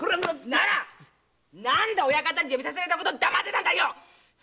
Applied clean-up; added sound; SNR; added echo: none; none; none; none.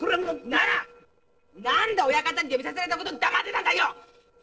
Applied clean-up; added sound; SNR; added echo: neural separator model SepFormer DNS4.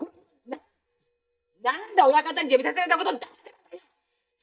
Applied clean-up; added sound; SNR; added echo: neural mask model DeepFilterNet 3.